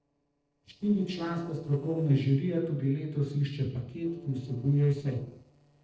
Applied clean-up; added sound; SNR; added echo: neural separator model SepFormer DNS4.